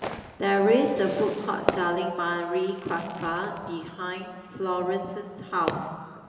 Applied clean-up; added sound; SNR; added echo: none; Fireworks; 11 dB; reverberation time 2.5 s.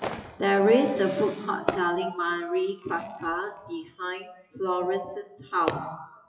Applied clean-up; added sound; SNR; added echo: classical method WPE with log-MMSE.